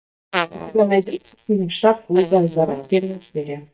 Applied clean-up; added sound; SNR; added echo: neural mask model DeepFilterNet 3.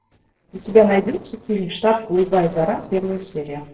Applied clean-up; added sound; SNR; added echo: neural separator model SepFormer DNS4.